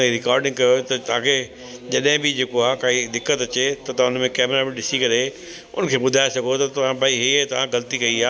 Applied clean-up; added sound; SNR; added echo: none; none; none; none.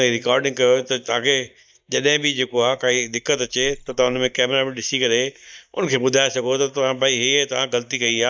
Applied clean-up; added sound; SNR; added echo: neural mask model DeepFilterNet 3.